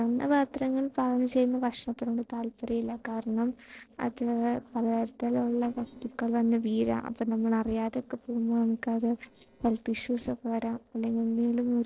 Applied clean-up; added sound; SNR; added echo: neural separator model SepFormer DNS4.